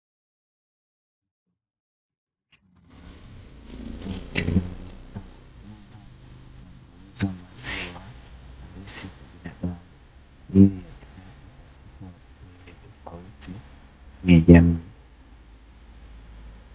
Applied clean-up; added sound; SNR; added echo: neural mask model DeepFilterNet 3.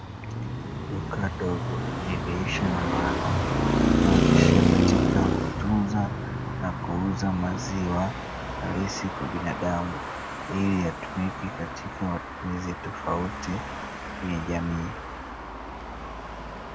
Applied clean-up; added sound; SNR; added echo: none; Traffic noise, roadway noise; -4 dB; none.